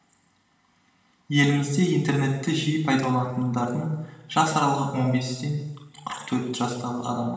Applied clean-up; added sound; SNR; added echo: none; none; none; reverberation time 1.1 s.